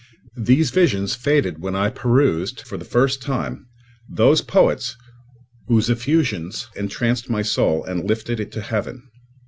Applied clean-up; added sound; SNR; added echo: none; none; none; none.